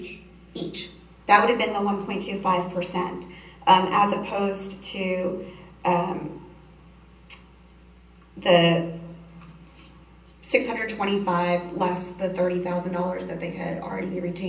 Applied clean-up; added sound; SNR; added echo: none; none; none; reverberation time 0.6 s.